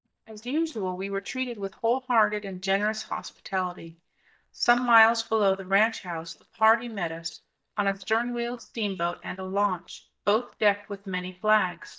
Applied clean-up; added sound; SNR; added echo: neural mask model DeepFilterNet 3.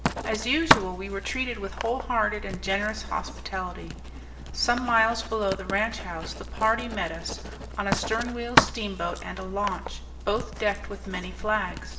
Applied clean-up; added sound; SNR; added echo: none; Writing; 3 dB; reverberation time 0.8 s.